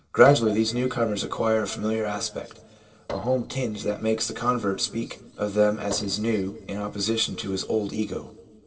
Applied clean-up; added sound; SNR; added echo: neural separator model SepFormer DNS4.